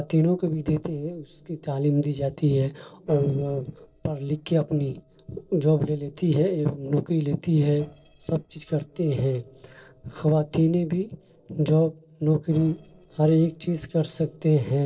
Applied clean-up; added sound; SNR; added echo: neural separator model SepFormer DNS4.